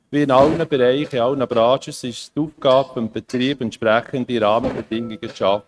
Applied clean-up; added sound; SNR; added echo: neural mask model RNNoise.